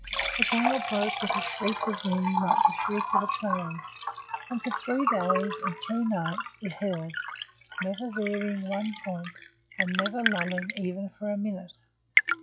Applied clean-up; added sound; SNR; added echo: classical method log-MMSE.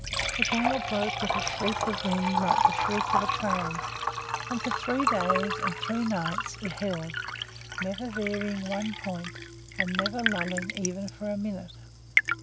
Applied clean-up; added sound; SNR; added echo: none; Liquid; -2 dB; none.